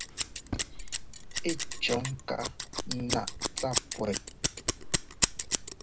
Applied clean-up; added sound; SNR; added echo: none; Scissors; -3 dB; reverberation time 0.2 s.